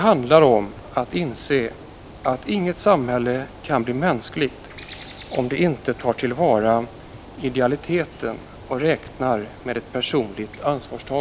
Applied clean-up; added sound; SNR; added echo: none; Bird; 19 dB; none.